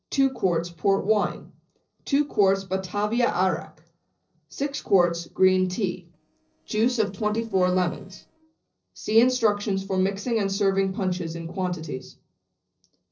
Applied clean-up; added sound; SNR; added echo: neural separator model SepFormer DNS4.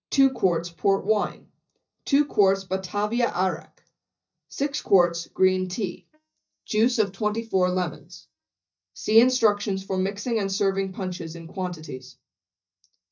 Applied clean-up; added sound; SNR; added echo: neural mask model DeepFilterNet 3.